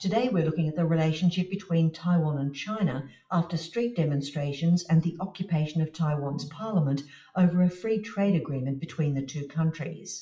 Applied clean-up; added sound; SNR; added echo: classical method WPE with log-MMSE.